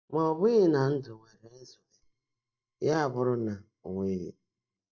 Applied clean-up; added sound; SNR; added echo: neural mask model DeepFilterNet 3.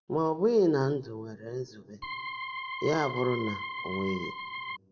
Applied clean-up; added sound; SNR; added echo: none; Organ; 7 dB; reverberation time 2.1 s.